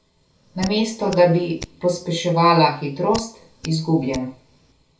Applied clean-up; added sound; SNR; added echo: none; Hands; 18 dB; reverberation time 0.2 s.